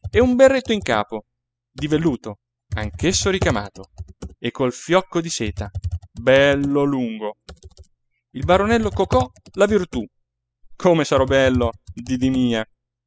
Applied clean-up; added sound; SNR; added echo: classical method spectral subtraction.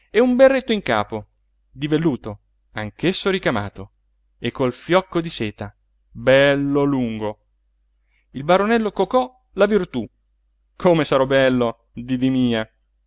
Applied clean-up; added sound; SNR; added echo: none; none; none; none.